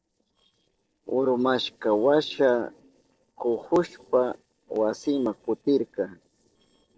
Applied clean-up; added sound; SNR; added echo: neural separator model SepFormer DNS4.